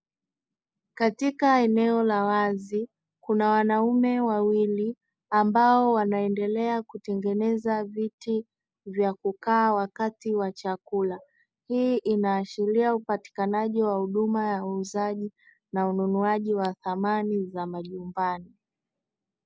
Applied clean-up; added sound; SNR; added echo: none; none; none; none.